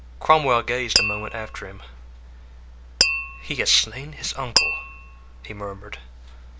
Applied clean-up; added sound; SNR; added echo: none; Tap; 1 dB; none.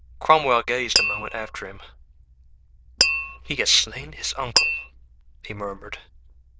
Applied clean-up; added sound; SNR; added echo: neural diffusion model UNIVERSE++.